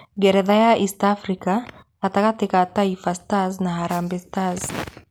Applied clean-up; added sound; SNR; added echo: none; none; none; none.